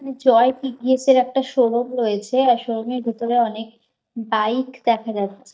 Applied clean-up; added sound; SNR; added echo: neural mask model DeepFilterNet 3.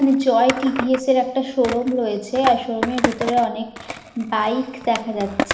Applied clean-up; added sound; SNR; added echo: none; Skateboard; 8 dB; reverberation time 1.1 s.